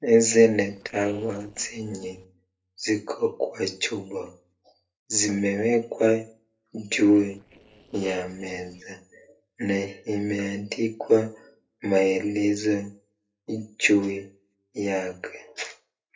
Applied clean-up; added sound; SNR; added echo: neural separator model SepFormer DNS4.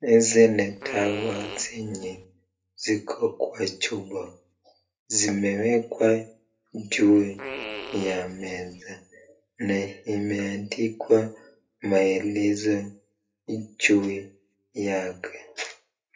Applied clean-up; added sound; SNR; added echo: none; Fart; 12 dB; reverberation time 0.3 s.